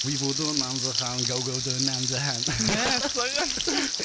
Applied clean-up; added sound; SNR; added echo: none; Frying (food); -1 dB; none.